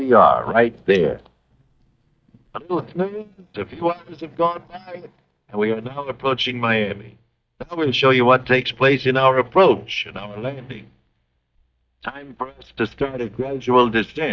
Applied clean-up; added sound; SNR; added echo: neural mask model DeepFilterNet 3.